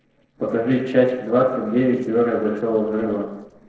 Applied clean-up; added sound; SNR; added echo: neural separator model SepFormer DNS4.